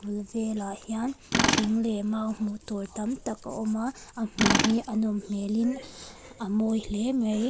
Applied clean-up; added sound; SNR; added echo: none; Tools; 4 dB; none.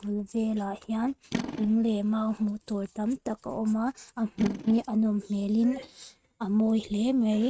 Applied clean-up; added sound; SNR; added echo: neural mask model RNNoise.